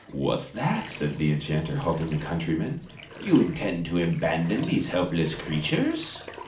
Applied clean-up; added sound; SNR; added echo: none; Bathtub (filling or washing); 17 dB; reverberation time 0.4 s.